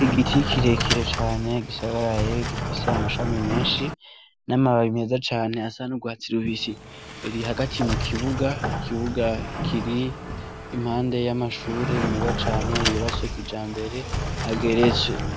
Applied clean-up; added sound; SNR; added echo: none; Sliding door; 3 dB; none.